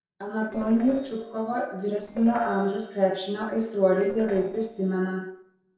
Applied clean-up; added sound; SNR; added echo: neural separator model SepFormer DNS4.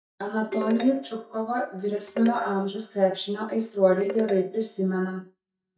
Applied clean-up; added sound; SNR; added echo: neural mask model DeepFilterNet 3.